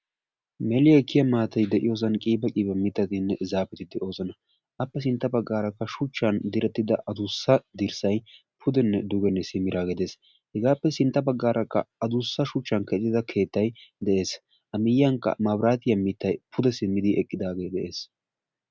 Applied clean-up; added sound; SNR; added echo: none; none; none; none.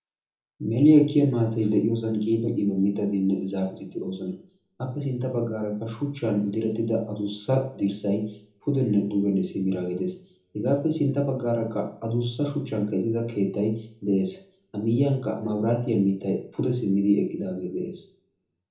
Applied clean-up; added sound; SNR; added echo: none; none; none; reverberation time 1.0 s.